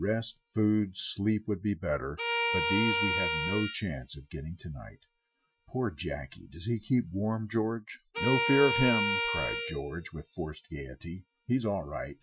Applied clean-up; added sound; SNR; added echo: classical method Wiener filter.